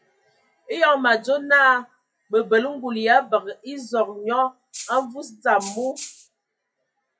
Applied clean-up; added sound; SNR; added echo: classical method WPE with log-MMSE.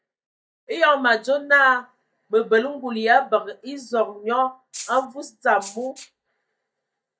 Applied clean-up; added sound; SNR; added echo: neural mask model DeepFilterNet 3.